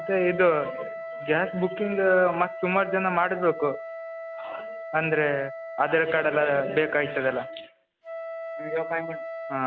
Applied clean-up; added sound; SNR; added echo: none; Wind instrument, woodwind instrument; 10 dB; none.